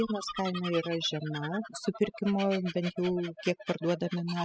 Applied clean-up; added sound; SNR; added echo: classical method spectral subtraction.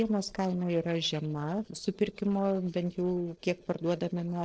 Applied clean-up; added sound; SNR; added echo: neural separator model SepFormer DNS4.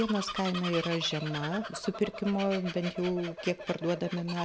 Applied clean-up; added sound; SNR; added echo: none; Bird vocalization, bird call, bird song; 9 dB; none.